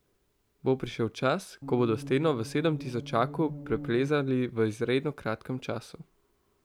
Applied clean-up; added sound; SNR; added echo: none; Musical instrument; 10 dB; none.